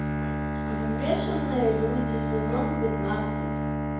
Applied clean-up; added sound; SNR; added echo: none; Bowed string instrument; -3 dB; reverberation time 2.0 s.